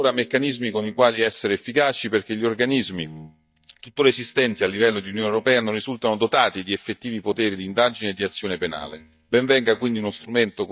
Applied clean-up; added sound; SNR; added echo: neural mask model DeepFilterNet 3.